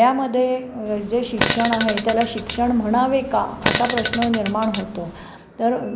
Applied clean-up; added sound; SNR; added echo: none; Fart; 6 dB; none.